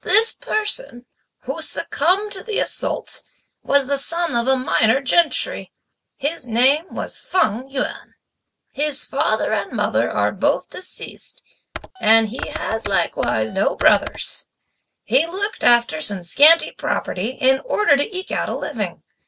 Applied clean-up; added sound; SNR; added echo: none; Computer keyboard; 11 dB; none.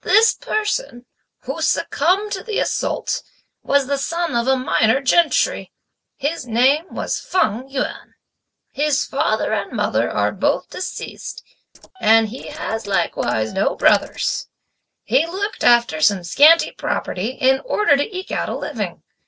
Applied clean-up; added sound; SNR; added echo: neural separator model SepFormer DNS4.